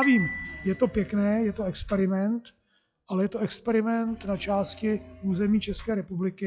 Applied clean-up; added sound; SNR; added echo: classical method log-MMSE.